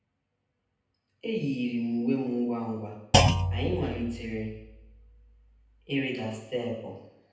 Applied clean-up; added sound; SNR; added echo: none; Thump, thud; -3 dB; reverberation time 0.8 s.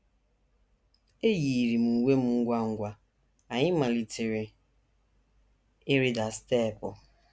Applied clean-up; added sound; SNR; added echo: none; none; none; none.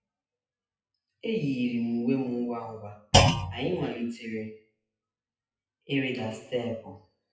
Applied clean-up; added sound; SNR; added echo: classical method WPE with log-MMSE.